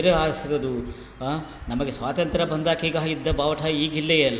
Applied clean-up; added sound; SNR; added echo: none; Hands; 15 dB; none.